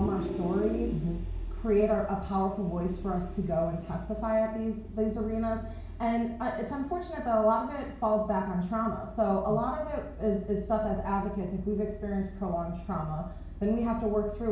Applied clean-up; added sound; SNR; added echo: none; Vehicle; 9 dB; reverberation time 0.6 s.